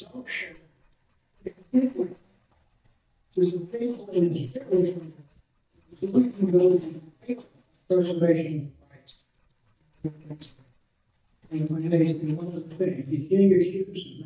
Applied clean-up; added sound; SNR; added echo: neural mask model DeepFilterNet 3.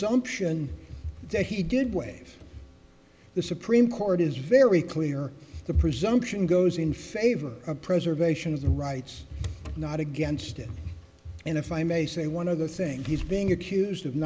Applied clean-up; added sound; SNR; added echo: none; none; none; none.